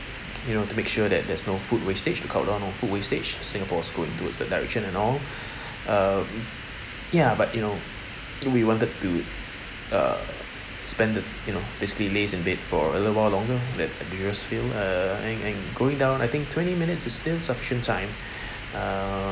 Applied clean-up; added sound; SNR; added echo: none; none; none; none.